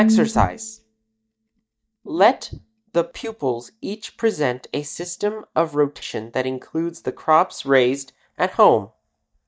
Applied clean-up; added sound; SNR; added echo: neural mask model DeepFilterNet 3.